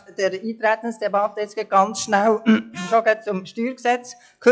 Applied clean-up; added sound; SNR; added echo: classical method log-MMSE.